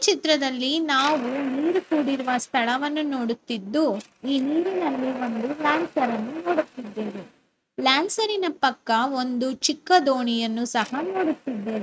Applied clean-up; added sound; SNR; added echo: neural mask model RNNoise.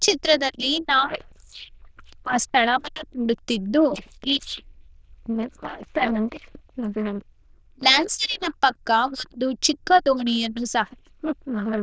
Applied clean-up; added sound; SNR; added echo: neural diffusion model UNIVERSE++.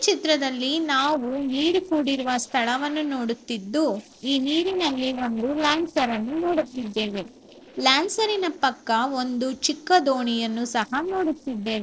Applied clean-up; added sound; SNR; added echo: neural separator model SepFormer DNS4.